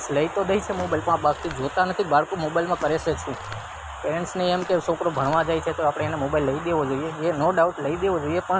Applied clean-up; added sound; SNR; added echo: none; Walk, footsteps; 20 dB; none.